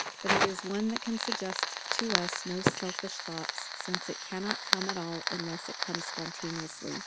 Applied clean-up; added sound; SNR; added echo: none; Fire; -3 dB; none.